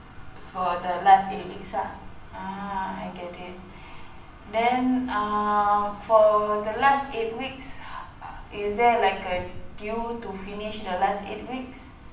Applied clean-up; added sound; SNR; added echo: none; Cricket; 17 dB; reverberation time 0.6 s.